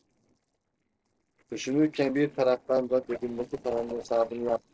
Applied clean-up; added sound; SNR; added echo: neural separator model SepFormer DNS4.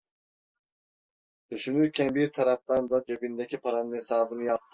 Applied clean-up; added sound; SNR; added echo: none; none; none; none.